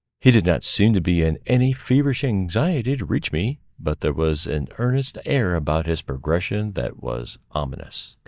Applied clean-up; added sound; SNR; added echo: neural mask model DeepFilterNet 3.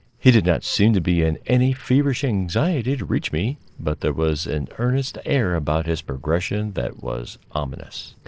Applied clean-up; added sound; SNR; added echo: neural separator model SepFormer DNS4.